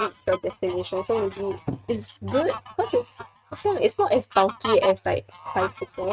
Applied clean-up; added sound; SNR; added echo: neural mask model RNNoise.